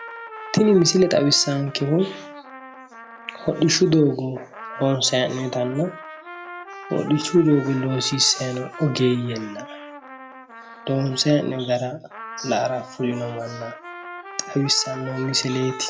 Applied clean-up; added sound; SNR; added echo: none; Trumpet; 15 dB; none.